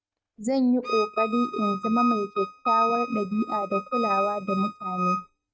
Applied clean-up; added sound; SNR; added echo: neural mask model RNNoise.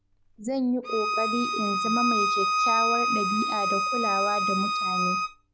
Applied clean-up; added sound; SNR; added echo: none; Bowed string instrument; -4 dB; none.